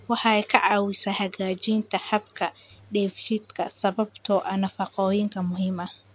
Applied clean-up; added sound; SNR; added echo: none; none; none; none.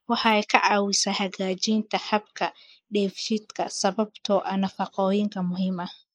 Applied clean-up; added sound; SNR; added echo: neural mask model Resemble Enhance denoiser.